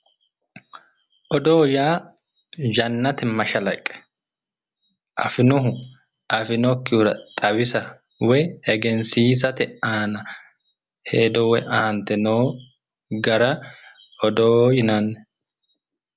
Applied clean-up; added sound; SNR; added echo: none; none; none; none.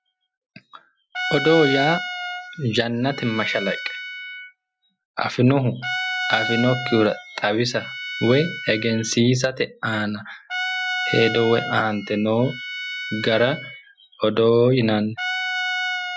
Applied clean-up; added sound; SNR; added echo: classical method Wiener filter.